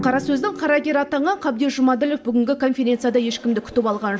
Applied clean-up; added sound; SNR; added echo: none; Drum; 17 dB; reverberation time 1.3 s.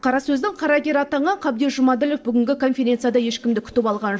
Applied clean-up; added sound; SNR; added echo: neural separator model SepFormer DNS4.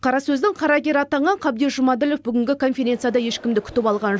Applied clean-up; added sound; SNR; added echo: none; none; none; none.